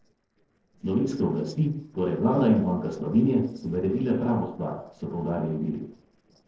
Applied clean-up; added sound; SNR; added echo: neural separator model SepFormer DNS4.